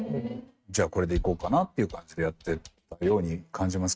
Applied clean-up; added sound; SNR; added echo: neural mask model RNNoise.